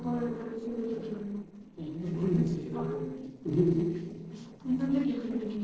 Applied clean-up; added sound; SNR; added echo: neural separator model SepFormer DNS4.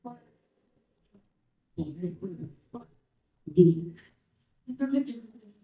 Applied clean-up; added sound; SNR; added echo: neural mask model DeepFilterNet 3.